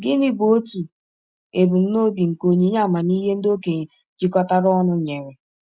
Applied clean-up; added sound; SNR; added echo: none; none; none; none.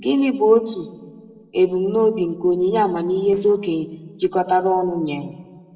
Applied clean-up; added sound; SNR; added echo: neural separator model SepFormer DNS4.